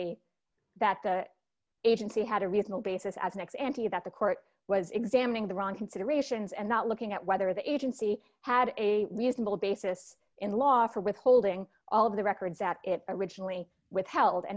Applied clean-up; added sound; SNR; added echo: none; none; none; none.